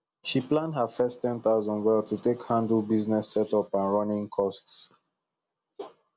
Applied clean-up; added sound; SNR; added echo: none; none; none; none.